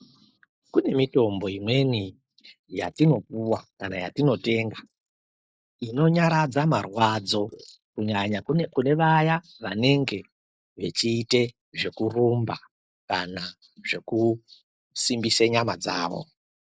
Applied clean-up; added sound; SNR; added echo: neural mask model Resemble Enhance denoiser.